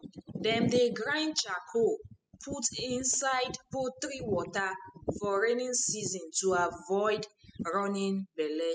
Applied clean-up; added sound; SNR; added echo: classical method spectral subtraction.